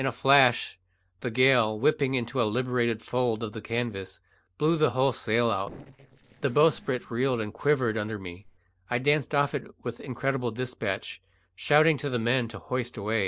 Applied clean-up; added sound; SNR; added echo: neural separator model SepFormer DNS4.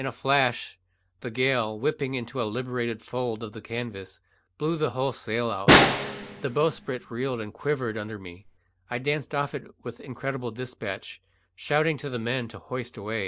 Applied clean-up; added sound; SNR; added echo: none; Snare drum; -5 dB; none.